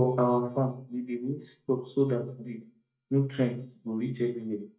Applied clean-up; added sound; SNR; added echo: neural mask model DeepFilterNet 3.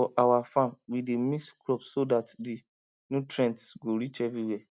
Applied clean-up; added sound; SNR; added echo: none; none; none; none.